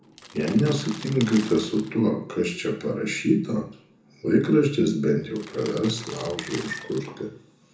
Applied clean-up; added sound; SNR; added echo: none; Crackle; 16 dB; reverberation time 0.6 s.